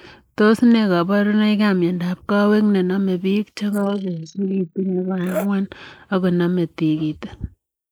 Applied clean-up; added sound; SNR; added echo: neural mask model Resemble Enhance denoiser.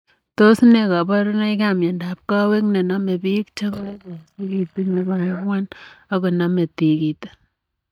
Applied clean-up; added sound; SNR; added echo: neural mask model DeepFilterNet 3.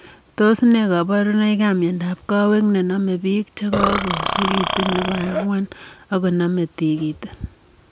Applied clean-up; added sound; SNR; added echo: none; Burping, eructation; 3 dB; none.